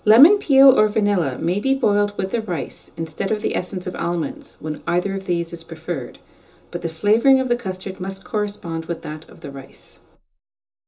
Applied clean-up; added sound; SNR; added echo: none; none; none; reverberation time 0.2 s.